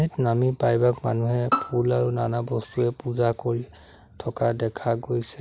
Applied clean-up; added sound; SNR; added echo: none; Bowed string instrument; 7 dB; none.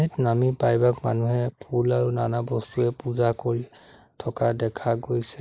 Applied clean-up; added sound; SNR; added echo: neural mask model Resemble Enhance denoiser.